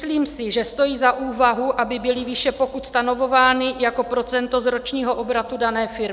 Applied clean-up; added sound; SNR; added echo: none; none; none; none.